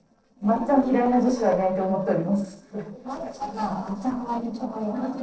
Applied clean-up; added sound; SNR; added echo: neural separator model SepFormer DNS4.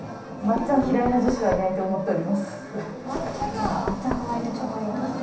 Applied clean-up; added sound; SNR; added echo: none; Knock / Wood; 12 dB; reverberation time 0.7 s.